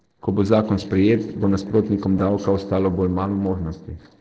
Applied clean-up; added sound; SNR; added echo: neural separator model SepFormer DNS4.